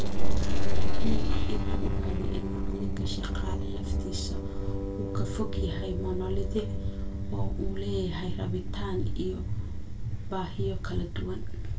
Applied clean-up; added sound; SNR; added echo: neural separator model SepFormer DNS4.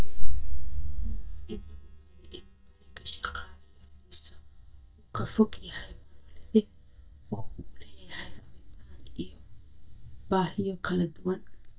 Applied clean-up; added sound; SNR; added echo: neural mask model DeepFilterNet 3.